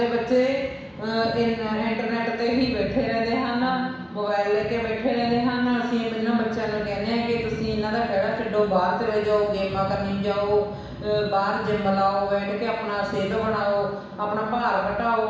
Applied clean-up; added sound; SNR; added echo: none; none; none; reverberation time 1.1 s.